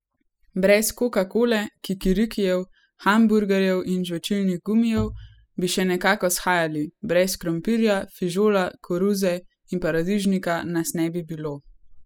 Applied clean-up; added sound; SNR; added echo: classical method spectral subtraction.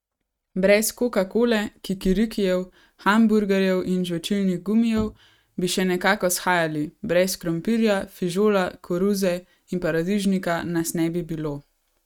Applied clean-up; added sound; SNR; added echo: neural mask model RNNoise.